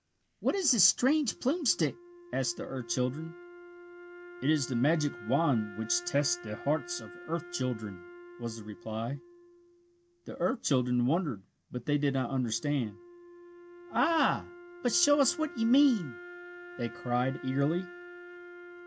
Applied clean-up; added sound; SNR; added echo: none; Wind instrument, woodwind instrument; 17 dB; none.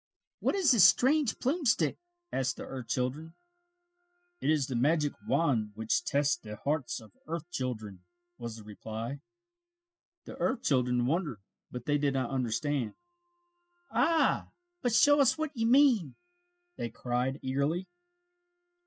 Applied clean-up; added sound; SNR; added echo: classical method spectral subtraction.